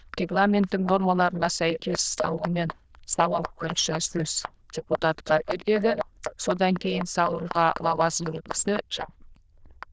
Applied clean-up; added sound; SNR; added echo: neural diffusion model UNIVERSE++.